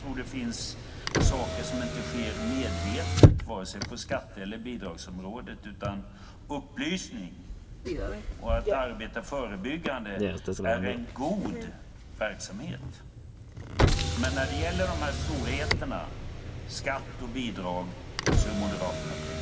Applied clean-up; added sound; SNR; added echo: none; Motor vehicle (road); -5 dB; reverberation time 2.8 s.